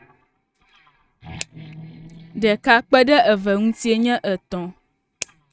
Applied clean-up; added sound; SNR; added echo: neural mask model RNNoise.